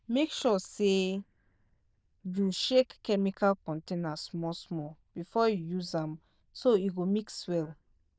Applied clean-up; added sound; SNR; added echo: neural diffusion model UNIVERSE++.